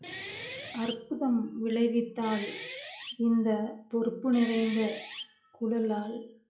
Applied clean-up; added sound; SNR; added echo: classical method log-MMSE.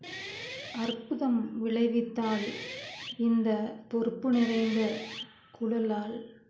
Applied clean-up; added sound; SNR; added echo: none; Guitar; 13 dB; none.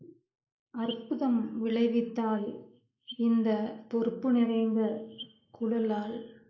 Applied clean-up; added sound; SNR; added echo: neural mask model Resemble Enhance denoiser.